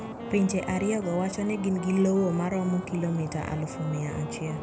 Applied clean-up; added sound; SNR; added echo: none; Wind instrument, woodwind instrument + Stream; 10 dB; none.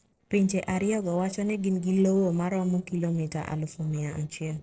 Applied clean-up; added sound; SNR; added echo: neural separator model SepFormer DNS4.